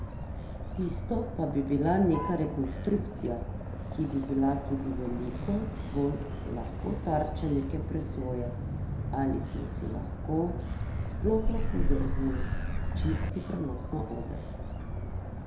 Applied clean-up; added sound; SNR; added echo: none; Motor vehicle (road); 1 dB; reverberation time 0.6 s.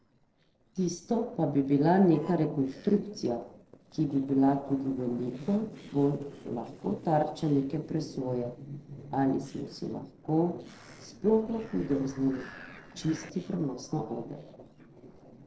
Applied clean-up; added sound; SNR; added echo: neural separator model SepFormer DNS4.